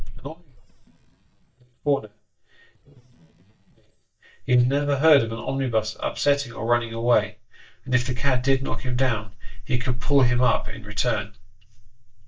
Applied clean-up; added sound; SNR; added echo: neural mask model DeepFilterNet 3.